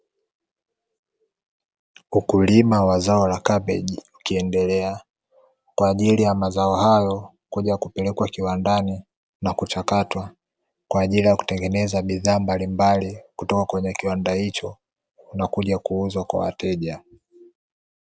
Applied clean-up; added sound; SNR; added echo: none; none; none; none.